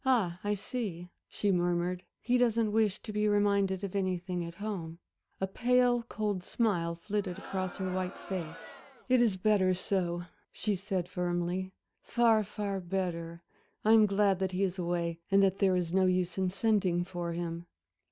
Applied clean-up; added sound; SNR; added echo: none; Crowd; 16 dB; none.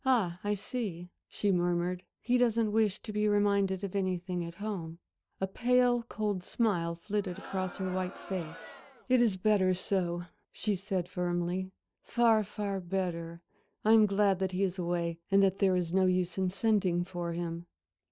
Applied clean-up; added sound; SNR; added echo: neural separator model SepFormer DNS4.